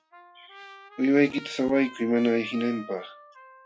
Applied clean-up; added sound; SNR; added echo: classical method log-MMSE.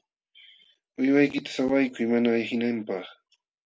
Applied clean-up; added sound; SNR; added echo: none; none; none; none.